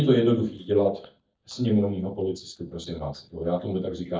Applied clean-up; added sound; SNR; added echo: neural mask model DeepFilterNet 3.